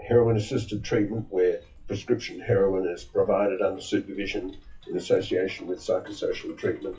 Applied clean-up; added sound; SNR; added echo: classical method WPE with log-MMSE.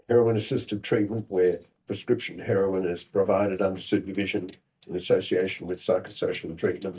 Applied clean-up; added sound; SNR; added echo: neural mask model DeepFilterNet 3.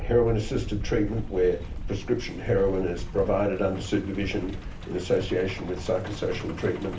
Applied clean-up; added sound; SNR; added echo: none; Truck; 8 dB; reverberation time 0.3 s.